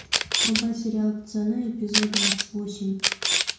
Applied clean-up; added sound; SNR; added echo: none; Camera; -1 dB; reverberation time 0.6 s.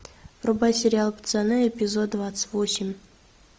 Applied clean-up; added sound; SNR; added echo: none; none; none; none.